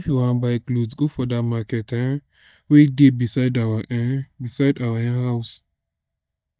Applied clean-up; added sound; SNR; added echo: neural mask model DeepFilterNet 3.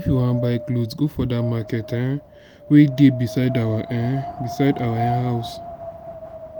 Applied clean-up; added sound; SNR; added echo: none; Wind; 12 dB; none.